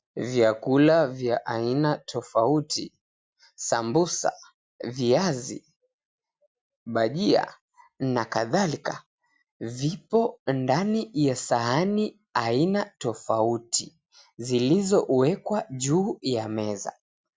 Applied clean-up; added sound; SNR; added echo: none; none; none; none.